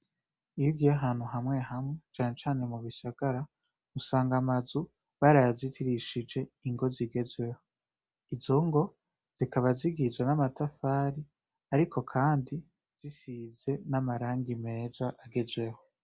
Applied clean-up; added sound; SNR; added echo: none; none; none; none.